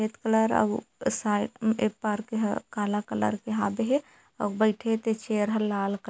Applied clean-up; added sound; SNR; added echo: none; none; none; none.